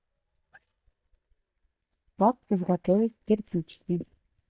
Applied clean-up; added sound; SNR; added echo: neural mask model DeepFilterNet 3.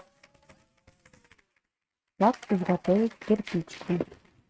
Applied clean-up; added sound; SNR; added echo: neural mask model RNNoise.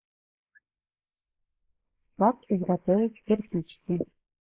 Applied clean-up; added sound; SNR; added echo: neural mask model Resemble Enhance denoiser.